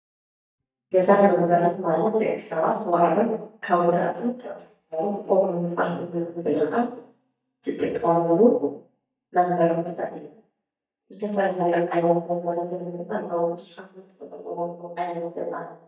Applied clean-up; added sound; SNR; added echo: neural mask model DeepFilterNet 3.